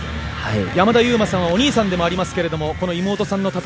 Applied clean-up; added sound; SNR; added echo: none; none; none; none.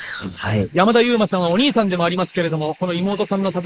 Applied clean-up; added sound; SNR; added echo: neural mask model Resemble Enhance denoiser.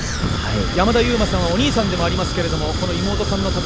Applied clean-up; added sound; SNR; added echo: none; Fire; 1 dB; none.